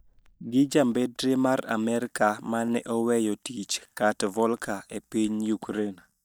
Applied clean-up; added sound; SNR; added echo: neural mask model DeepFilterNet 3.